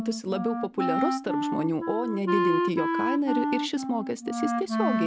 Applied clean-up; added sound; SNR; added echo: none; Wind instrument, woodwind instrument; -1 dB; none.